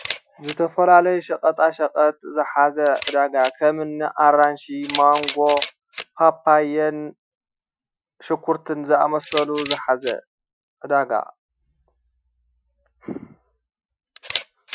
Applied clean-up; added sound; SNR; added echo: classical method Wiener filter.